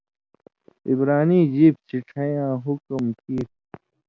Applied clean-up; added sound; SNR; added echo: none; none; none; none.